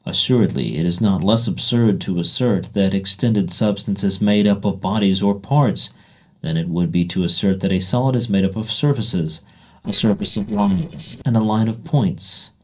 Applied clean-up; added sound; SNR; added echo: neural separator model SepFormer DNS4.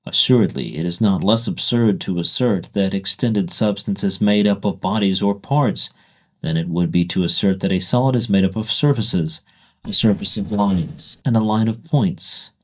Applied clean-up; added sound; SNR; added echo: neural mask model DeepFilterNet 3.